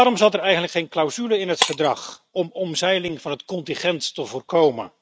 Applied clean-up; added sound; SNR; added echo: neural mask model RNNoise.